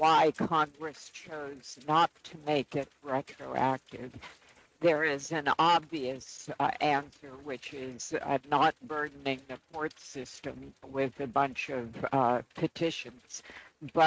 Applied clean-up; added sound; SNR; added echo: neural mask model RNNoise.